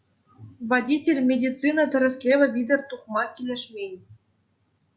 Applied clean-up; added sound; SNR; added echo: none; none; none; none.